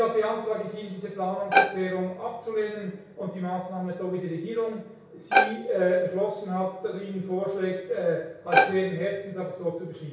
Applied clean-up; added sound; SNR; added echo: none; Bowed string instrument; -3 dB; reverberation time 0.6 s.